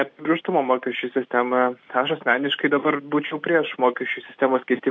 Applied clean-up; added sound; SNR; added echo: none; none; none; none.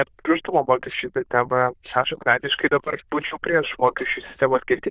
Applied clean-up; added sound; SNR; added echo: neural diffusion model UNIVERSE++.